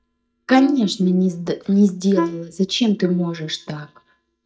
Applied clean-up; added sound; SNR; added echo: neural mask model DeepFilterNet 3.